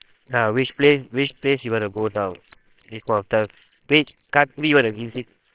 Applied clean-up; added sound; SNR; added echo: neural separator model SepFormer WHAMR!.